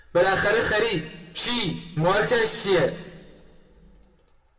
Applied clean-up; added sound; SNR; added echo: none; none; none; reverberation time 1.1 s.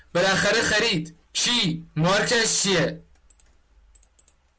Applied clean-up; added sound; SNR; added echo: none; none; none; none.